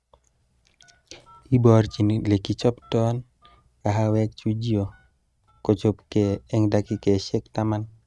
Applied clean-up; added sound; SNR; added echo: neural mask model RNNoise.